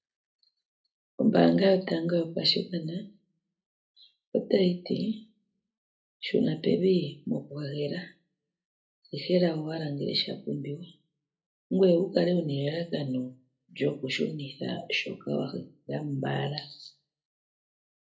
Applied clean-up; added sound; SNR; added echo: none; none; none; reverberation time 0.3 s.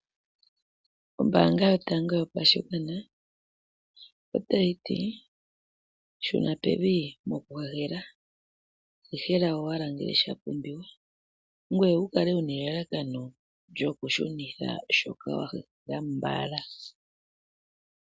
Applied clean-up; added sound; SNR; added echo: none; none; none; none.